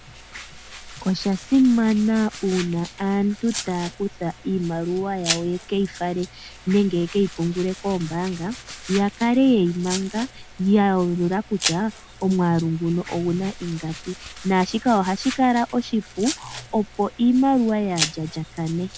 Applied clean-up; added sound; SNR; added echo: none; Domestic sounds, home sounds; 13 dB; none.